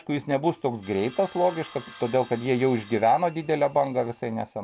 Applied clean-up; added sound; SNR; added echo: none; Sawing; 17 dB; none.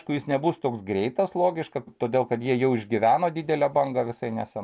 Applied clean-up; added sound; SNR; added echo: none; none; none; none.